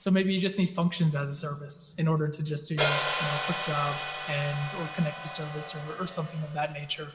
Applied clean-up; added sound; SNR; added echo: none; Hi-hat; 4 dB; reverberation time 2.9 s.